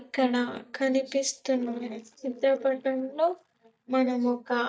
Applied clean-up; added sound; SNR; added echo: neural mask model DeepFilterNet 3.